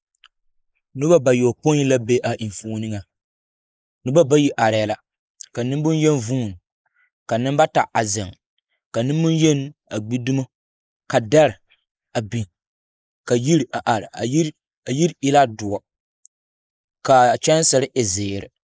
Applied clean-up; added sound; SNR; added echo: neural mask model Resemble Enhance denoiser.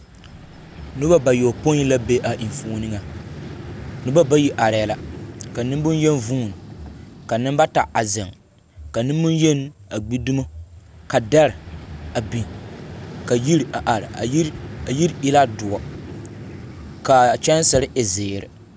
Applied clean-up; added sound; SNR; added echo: none; Vehicle; 15 dB; none.